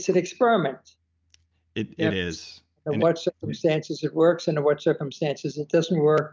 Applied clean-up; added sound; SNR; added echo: none; none; none; none.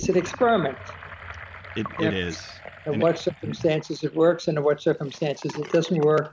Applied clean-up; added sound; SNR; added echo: none; Sink (filling or washing) / Gurgling; 16 dB; none.